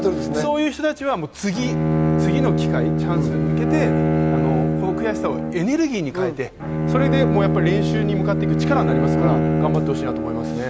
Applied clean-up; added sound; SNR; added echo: none; Bowed string instrument; -4 dB; none.